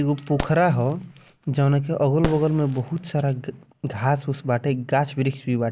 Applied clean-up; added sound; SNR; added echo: none; Fireworks; 13 dB; none.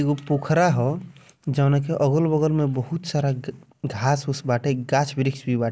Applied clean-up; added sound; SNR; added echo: none; none; none; none.